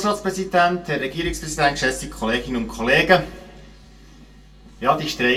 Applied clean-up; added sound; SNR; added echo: none; none; none; reverberation time 0.2 s.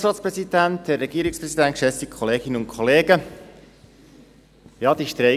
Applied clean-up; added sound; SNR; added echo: none; none; none; none.